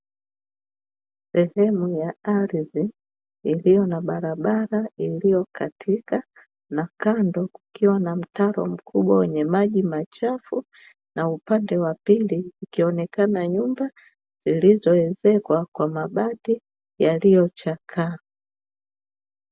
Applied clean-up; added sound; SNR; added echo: none; none; none; none.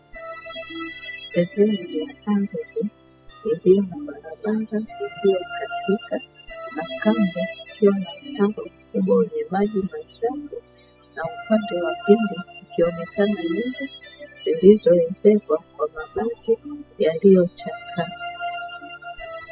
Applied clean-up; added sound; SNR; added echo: classical method spectral subtraction.